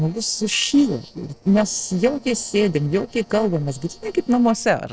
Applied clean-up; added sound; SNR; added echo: neural separator model SepFormer DNS4.